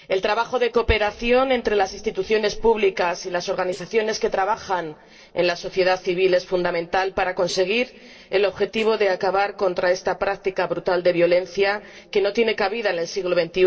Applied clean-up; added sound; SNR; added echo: neural separator model SepFormer DNS4.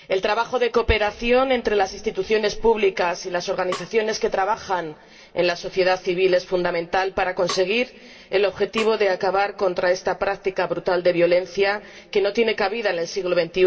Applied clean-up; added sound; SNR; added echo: none; Snare drum; 17 dB; reverberation time 1.7 s.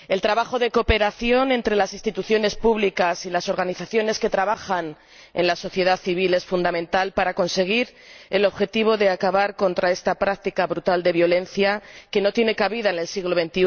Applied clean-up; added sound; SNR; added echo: none; none; none; none.